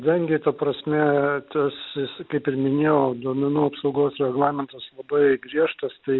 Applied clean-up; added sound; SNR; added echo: none; none; none; none.